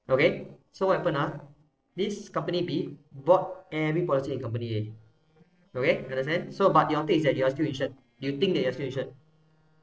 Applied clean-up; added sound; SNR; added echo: neural separator model SepFormer DNS4.